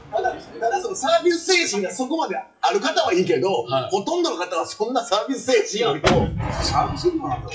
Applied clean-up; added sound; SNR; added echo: classical method WPE with log-MMSE.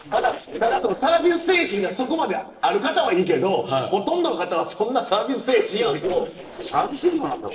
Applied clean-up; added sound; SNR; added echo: neural separator model SepFormer DNS4.